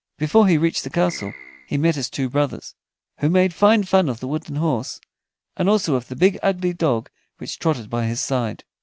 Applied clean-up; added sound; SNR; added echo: none; Keyboard (musical); 17 dB; none.